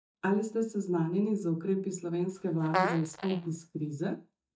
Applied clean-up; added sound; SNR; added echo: neural mask model DeepFilterNet 3.